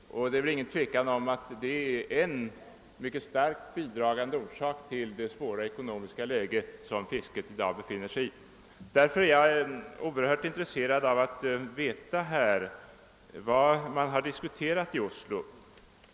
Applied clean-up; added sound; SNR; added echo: none; none; none; none.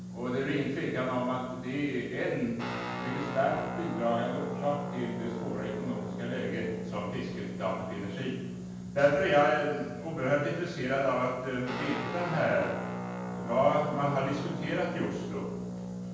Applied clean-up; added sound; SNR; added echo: none; Guitar; 7 dB; reverberation time 1.2 s.